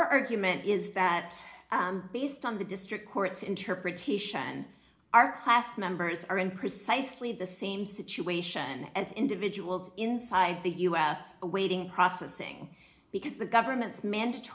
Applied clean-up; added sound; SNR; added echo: none; none; none; reverberation time 0.4 s.